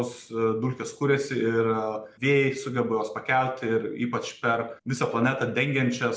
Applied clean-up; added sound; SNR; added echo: none; none; none; none.